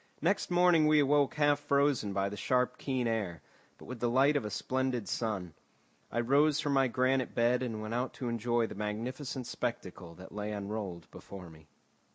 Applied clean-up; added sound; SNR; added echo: none; none; none; none.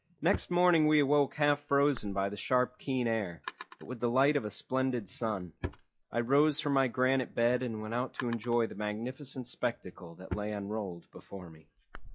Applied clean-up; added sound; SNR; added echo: classical method log-MMSE.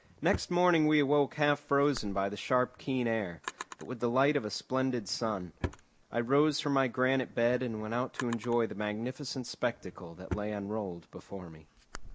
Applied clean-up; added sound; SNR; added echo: none; Drawer open or close; 15 dB; none.